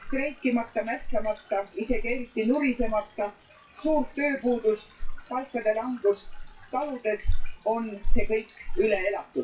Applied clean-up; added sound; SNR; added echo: classical method WPE with log-MMSE.